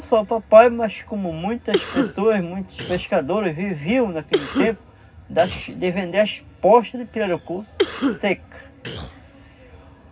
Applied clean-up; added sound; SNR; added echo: none; Cough; 6 dB; reverberation time 0.4 s.